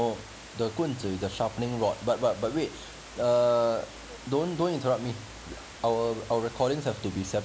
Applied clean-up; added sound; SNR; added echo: none; Water; 17 dB; none.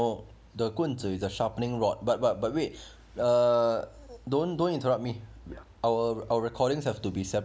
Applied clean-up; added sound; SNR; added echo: none; none; none; none.